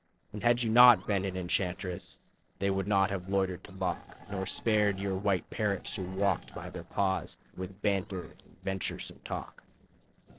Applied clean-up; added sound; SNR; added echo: neural separator model SepFormer DNS4.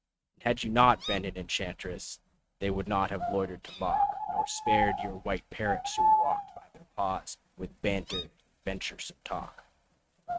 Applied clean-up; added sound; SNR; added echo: neural mask model RNNoise.